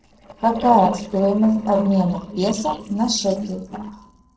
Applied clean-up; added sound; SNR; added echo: neural separator model SepFormer DNS4.